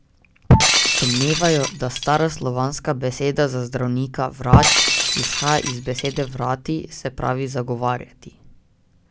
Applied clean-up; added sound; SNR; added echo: none; Shatter; -2 dB; none.